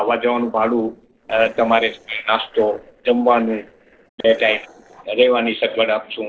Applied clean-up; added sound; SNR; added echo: neural separator model SepFormer DNS4.